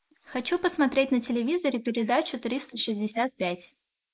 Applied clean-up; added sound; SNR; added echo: neural mask model Resemble Enhance denoiser.